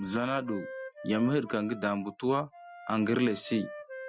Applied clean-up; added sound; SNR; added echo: classical method Wiener filter.